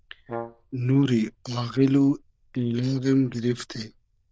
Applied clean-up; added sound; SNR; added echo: neural diffusion model UNIVERSE++.